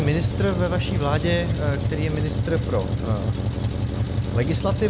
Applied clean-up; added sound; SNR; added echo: none; Truck; -2 dB; none.